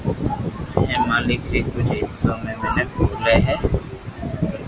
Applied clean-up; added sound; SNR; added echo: none; none; none; none.